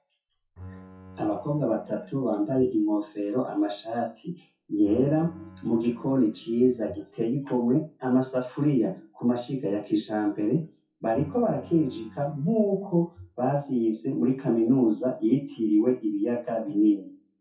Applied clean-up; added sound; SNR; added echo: classical method WPE with log-MMSE.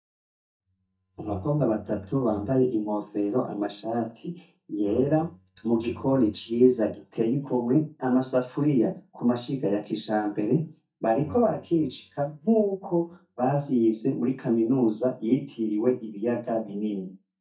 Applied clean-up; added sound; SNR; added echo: neural mask model DeepFilterNet 3.